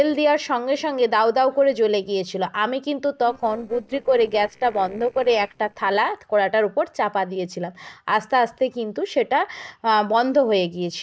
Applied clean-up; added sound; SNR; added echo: neural separator model SepFormer DNS4.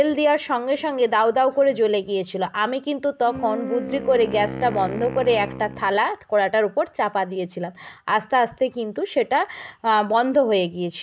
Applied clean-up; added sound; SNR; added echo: none; Wind instrument, woodwind instrument; 11 dB; none.